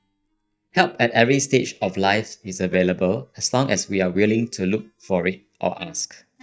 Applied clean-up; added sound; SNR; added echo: neural mask model DeepFilterNet 3.